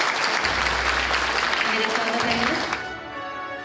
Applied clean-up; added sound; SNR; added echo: none; none; none; none.